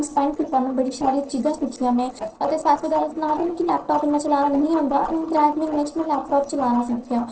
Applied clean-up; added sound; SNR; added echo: neural separator model SepFormer DNS4.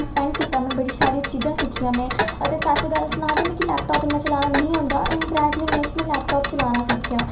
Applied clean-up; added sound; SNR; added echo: none; Tick; 2 dB; reverberation time 0.5 s.